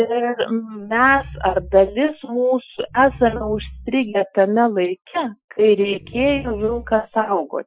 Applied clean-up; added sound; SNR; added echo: classical method Wiener filter.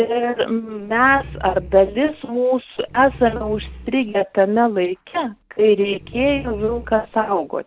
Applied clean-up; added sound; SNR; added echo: none; Growling; 16 dB; none.